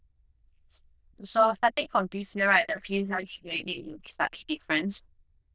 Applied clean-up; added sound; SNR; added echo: neural diffusion model UNIVERSE++.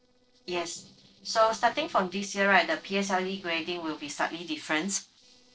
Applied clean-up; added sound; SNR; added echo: neural separator model SepFormer DNS4.